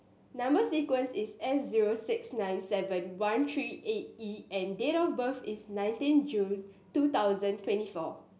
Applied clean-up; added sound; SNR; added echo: none; none; none; none.